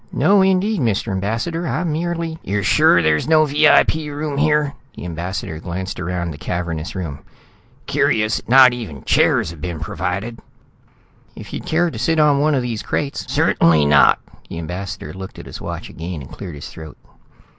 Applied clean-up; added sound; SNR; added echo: none; none; none; none.